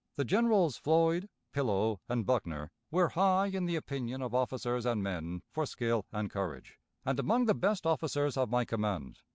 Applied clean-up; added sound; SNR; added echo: none; none; none; none.